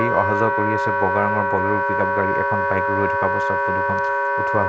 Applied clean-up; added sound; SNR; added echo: none; Wind instrument, woodwind instrument; -4 dB; none.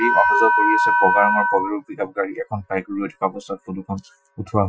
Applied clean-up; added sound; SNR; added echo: classical method Wiener filter.